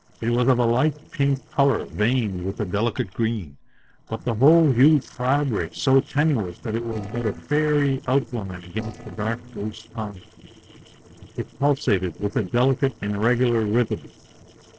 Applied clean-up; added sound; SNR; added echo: neural separator model SepFormer DNS4.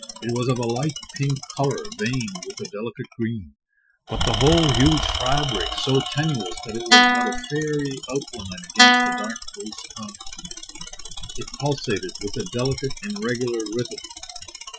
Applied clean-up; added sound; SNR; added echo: classical method Wiener filter.